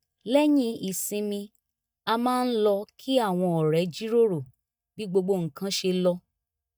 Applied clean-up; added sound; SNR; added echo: neural mask model DeepFilterNet 3.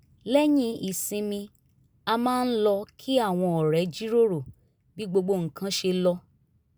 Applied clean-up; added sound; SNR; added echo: none; none; none; none.